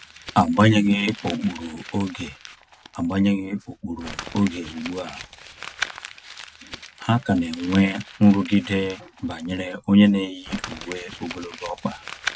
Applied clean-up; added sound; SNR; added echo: none; Crumpling, crinkling; 15 dB; none.